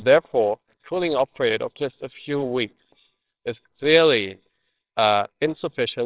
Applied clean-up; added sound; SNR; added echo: neural separator model SepFormer WHAMR!.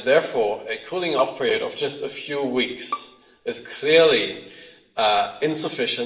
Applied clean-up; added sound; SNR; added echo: none; Bowed string instrument; 16 dB; reverberation time 0.9 s.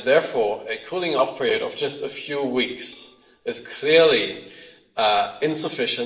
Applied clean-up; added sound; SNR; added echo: neural separator model SepFormer DNS4.